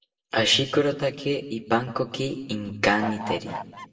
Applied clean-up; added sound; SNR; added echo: none; Bird / Fowl; 8 dB; reverberation time 0.9 s.